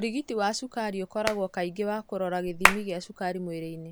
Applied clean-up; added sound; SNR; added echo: none; Hands; 2 dB; none.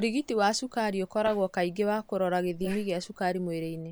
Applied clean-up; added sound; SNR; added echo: neural mask model Resemble Enhance denoiser.